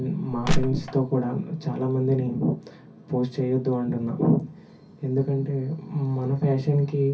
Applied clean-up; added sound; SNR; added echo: none; Crushing; -1 dB; reverberation time 0.3 s.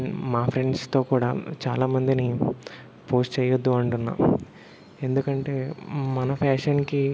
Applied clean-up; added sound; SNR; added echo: none; none; none; none.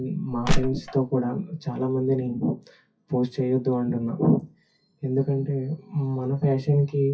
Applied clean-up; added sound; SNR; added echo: classical method WPE with log-MMSE.